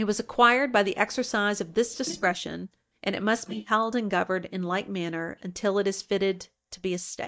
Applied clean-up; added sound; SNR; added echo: neural mask model DeepFilterNet 3.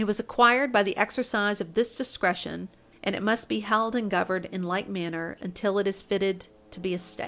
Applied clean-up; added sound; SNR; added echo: none; none; none; none.